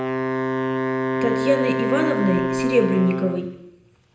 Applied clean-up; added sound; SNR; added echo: none; Wind instrument, woodwind instrument; 0 dB; reverberation time 0.8 s.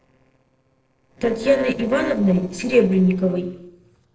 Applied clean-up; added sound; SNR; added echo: neural separator model SepFormer DNS4.